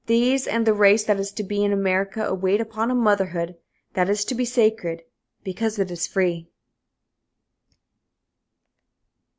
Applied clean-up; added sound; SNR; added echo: none; none; none; none.